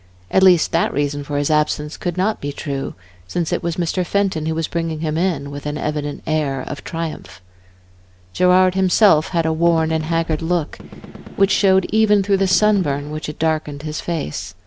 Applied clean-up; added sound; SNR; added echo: none; Gunshot, gunfire; 17 dB; none.